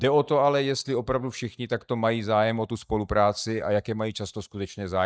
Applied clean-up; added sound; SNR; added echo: neural mask model DeepFilterNet 3.